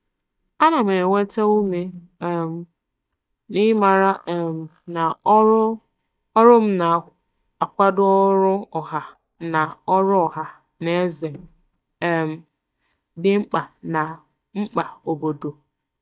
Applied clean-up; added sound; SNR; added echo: neural mask model DeepFilterNet 3.